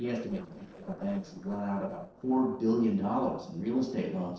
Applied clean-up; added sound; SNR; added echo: neural separator model SepFormer DNS4.